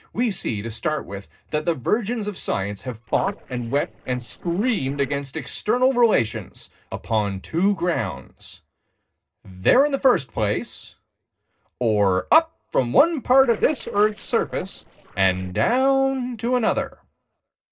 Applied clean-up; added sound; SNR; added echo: neural separator model SepFormer DNS4.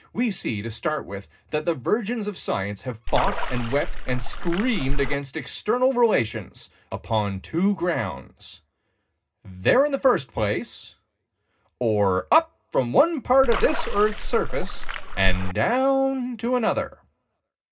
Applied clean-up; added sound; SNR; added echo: none; Splash, splatter; -3 dB; reverberation time 0.2 s.